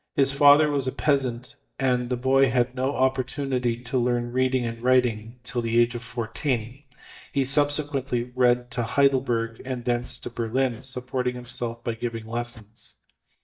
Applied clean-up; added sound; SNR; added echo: neural mask model DeepFilterNet 3.